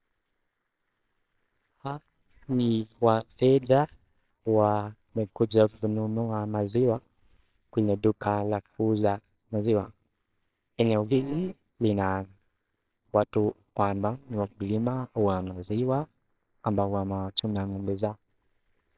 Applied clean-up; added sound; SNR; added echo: neural separator model SepFormer WHAMR!.